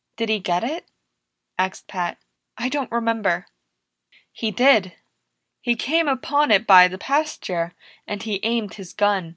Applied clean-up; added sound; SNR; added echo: none; none; none; none.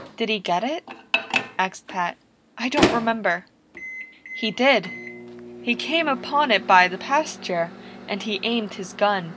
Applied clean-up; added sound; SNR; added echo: none; Microwave oven; 7 dB; none.